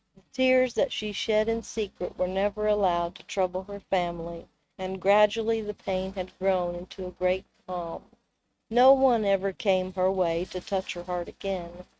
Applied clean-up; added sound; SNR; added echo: neural mask model RNNoise.